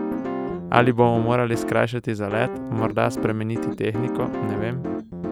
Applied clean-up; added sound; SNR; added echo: none; Piano; 5 dB; none.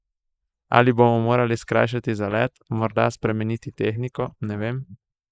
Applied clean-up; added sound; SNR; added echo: neural mask model Resemble Enhance denoiser.